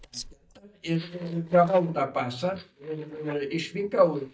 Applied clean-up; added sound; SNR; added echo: neural mask model DeepFilterNet 3.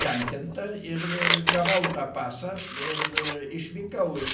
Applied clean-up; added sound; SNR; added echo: none; Scissors; 0 dB; reverberation time 0.6 s.